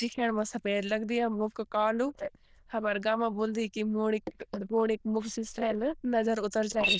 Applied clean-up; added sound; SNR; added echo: neural diffusion model UNIVERSE++.